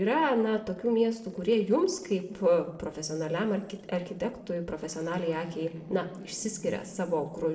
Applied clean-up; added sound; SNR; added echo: neural separator model SepFormer DNS4.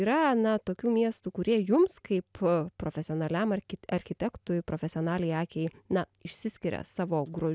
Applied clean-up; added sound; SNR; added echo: none; none; none; none.